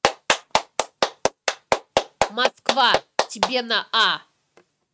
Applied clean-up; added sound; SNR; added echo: neural mask model RNNoise.